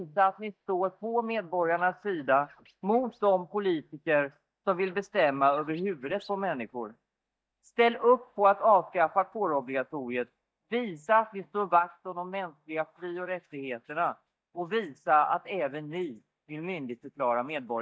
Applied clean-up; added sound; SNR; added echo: neural mask model DeepFilterNet 3.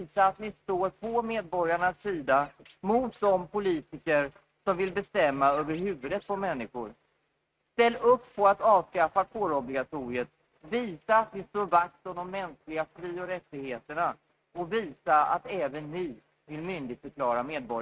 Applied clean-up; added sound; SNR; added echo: neural mask model RNNoise.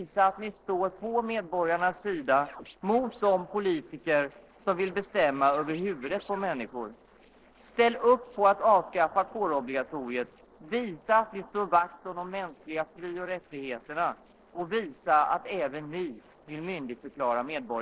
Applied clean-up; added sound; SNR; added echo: neural separator model SepFormer DNS4.